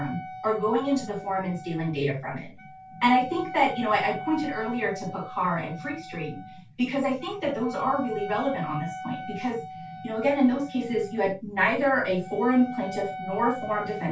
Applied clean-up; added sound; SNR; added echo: none; Wind instrument, woodwind instrument; 12 dB; reverberation time 0.2 s.